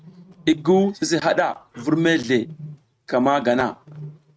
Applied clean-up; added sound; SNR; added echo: neural mask model RNNoise.